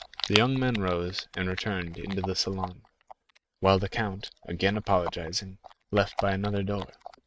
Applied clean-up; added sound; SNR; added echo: neural mask model RNNoise.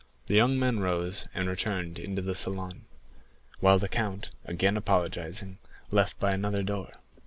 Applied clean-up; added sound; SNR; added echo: none; none; none; none.